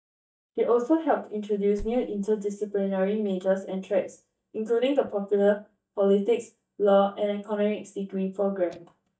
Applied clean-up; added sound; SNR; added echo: neural mask model DeepFilterNet 3.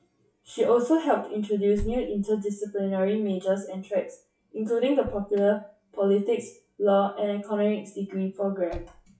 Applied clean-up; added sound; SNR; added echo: classical method WPE with log-MMSE.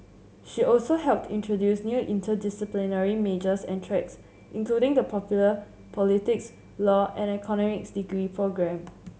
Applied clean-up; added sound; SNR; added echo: none; none; none; none.